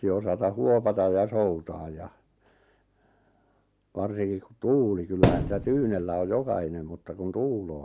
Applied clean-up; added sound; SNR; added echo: none; Thump, thud; 0 dB; none.